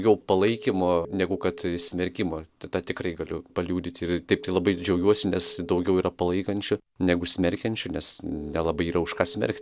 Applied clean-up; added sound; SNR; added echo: none; Telephone; 19 dB; none.